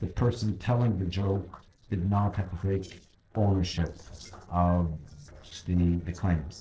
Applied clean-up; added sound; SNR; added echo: neural separator model SepFormer DNS4.